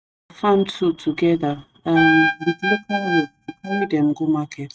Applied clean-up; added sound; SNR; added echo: neural mask model RNNoise.